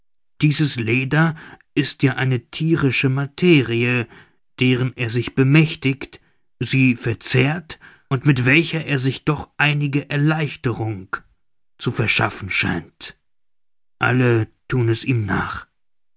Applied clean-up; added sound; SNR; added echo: none; none; none; none.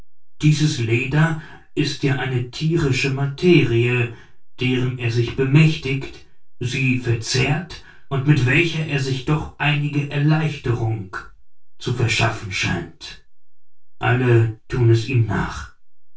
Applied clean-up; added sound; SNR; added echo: none; none; none; reverberation time 0.2 s.